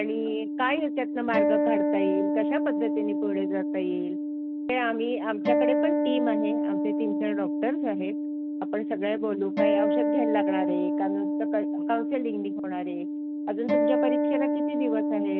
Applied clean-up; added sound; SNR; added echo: none; Acoustic guitar; -4 dB; none.